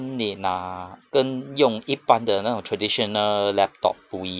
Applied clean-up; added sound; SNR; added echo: none; none; none; none.